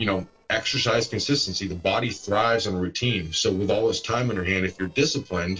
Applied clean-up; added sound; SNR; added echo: neural separator model SepFormer DNS4.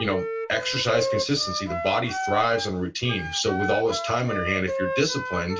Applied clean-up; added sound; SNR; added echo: none; Wind instrument, woodwind instrument; 5 dB; reverberation time 0.2 s.